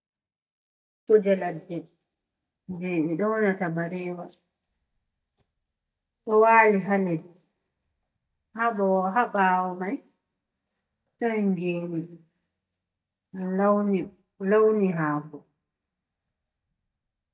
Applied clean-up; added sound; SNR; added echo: neural mask model DeepFilterNet 3.